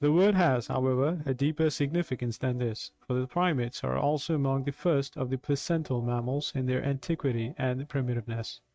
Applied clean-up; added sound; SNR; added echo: neural mask model RNNoise.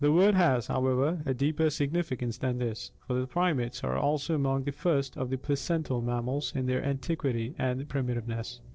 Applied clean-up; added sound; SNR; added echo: neural separator model SepFormer DNS4.